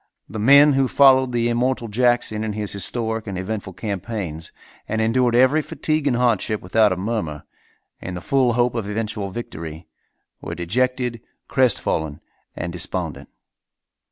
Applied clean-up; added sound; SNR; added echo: none; none; none; none.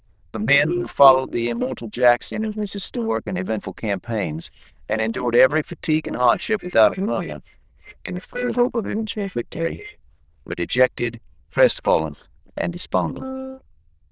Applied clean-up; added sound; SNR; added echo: neural diffusion model UNIVERSE++.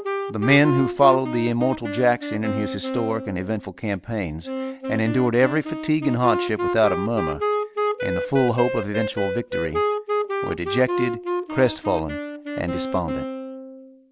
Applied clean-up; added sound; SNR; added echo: none; Wind instrument, woodwind instrument; 4 dB; none.